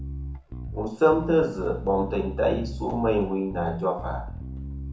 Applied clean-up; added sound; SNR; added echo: none; Bass guitar; 9 dB; reverberation time 0.8 s.